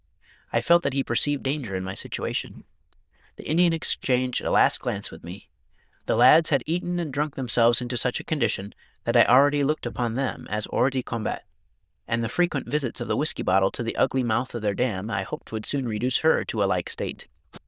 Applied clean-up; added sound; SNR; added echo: neural diffusion model UNIVERSE++.